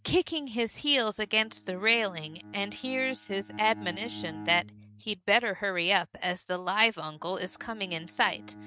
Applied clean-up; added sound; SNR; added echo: neural mask model RNNoise.